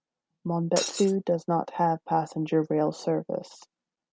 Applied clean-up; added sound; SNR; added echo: none; Shatter; 5 dB; none.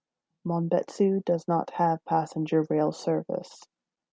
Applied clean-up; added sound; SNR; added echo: none; none; none; none.